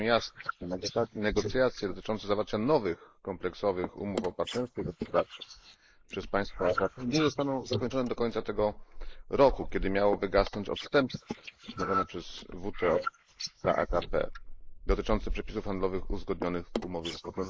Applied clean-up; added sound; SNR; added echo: neural mask model Resemble Enhance denoiser.